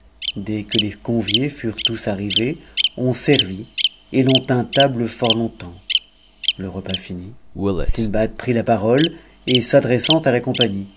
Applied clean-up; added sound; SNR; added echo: none; Bird vocalization, bird call, bird song; 4 dB; none.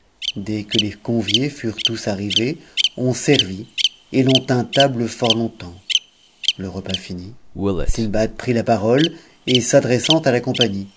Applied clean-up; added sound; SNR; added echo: neural mask model Resemble Enhance denoiser.